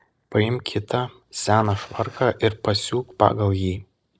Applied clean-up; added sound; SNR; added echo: neural separator model SepFormer DNS4.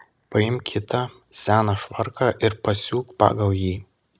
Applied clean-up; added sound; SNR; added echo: none; none; none; none.